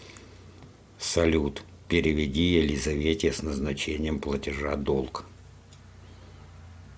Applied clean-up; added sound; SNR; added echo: none; none; none; none.